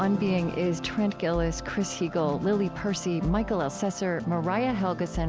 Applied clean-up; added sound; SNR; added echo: none; none; none; none.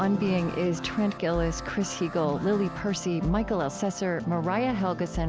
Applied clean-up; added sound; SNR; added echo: none; Alarm; 20 dB; none.